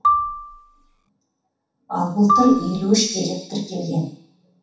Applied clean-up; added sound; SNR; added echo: none; Marimba, xylophone; 3 dB; reverberation time 0.7 s.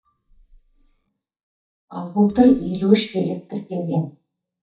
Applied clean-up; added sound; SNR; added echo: neural mask model DeepFilterNet 3.